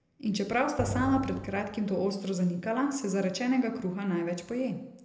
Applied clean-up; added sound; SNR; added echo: none; Drum; 7 dB; reverberation time 0.7 s.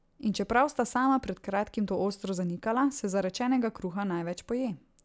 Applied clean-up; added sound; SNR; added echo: none; none; none; none.